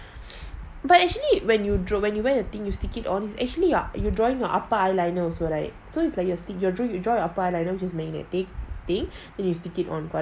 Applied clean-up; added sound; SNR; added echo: none; none; none; none.